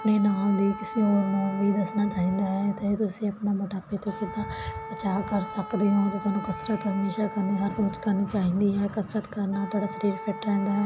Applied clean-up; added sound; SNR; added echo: none; Wind instrument, woodwind instrument; 13 dB; none.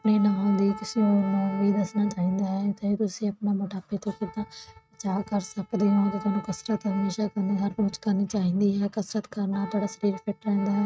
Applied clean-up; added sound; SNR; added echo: neural mask model RNNoise.